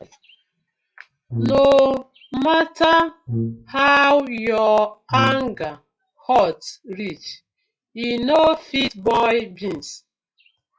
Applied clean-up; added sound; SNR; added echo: classical method log-MMSE.